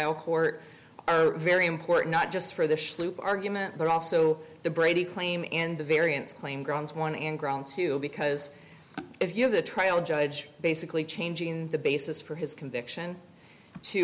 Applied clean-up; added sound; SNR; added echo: none; none; none; none.